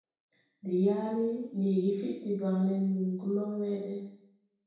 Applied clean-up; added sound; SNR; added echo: none; none; none; reverberation time 0.7 s.